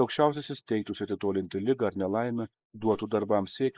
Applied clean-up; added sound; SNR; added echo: neural mask model Resemble Enhance denoiser.